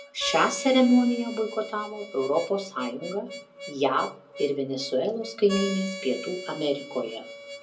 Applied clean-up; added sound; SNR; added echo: none; Harmonica; 12 dB; reverberation time 0.2 s.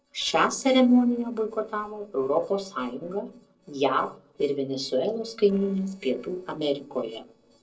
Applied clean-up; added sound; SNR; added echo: neural separator model SepFormer DNS4.